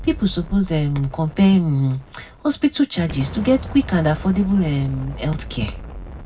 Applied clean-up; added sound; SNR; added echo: none; Explosion; 13 dB; reverberation time 0.3 s.